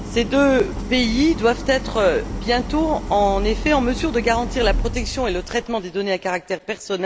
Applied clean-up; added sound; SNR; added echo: none; Idling; 7 dB; none.